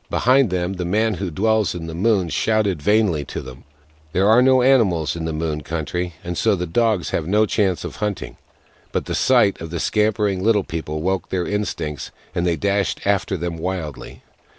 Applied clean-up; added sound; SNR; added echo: none; none; none; none.